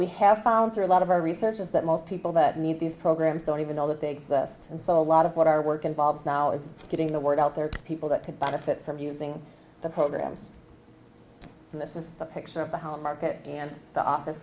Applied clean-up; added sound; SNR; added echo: none; none; none; none.